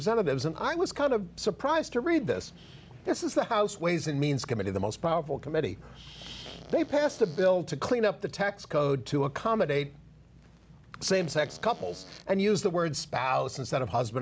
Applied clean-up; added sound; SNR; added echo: none; Fart; 20 dB; none.